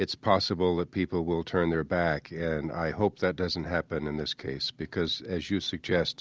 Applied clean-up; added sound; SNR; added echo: none; none; none; none.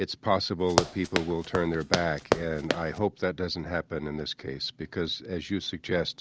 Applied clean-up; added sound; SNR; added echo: none; Run; 1 dB; none.